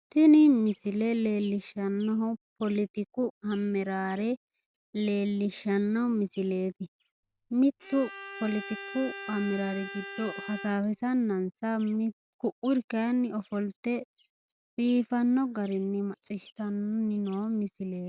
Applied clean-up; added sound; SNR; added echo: none; Bowed string instrument; 13 dB; none.